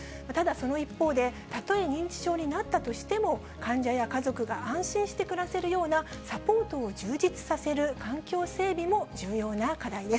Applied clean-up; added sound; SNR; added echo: none; none; none; none.